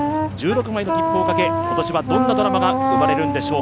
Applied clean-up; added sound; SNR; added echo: none; Wind instrument, woodwind instrument; -1 dB; none.